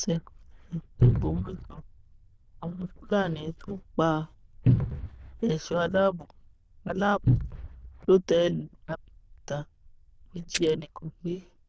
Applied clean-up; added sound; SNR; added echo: neural diffusion model UNIVERSE++.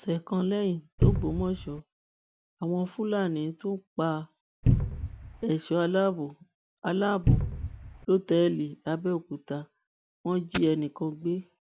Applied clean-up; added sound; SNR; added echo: none; Cupboard open or close + Coin (dropping); -3 dB; none.